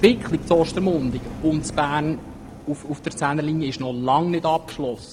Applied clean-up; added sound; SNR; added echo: none; Engine; 14 dB; none.